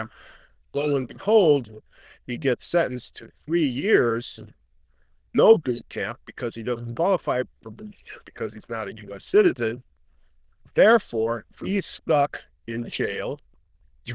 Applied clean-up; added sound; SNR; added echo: neural diffusion model UNIVERSE++.